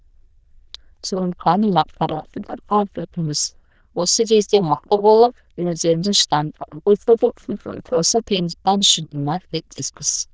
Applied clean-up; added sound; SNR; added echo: neural diffusion model UNIVERSE++.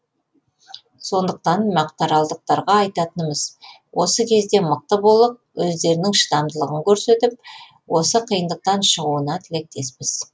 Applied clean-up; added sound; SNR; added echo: none; none; none; none.